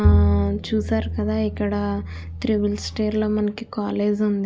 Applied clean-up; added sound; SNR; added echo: none; Bowed string instrument; 1 dB; none.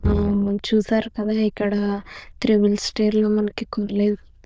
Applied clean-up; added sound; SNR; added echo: neural diffusion model UNIVERSE++.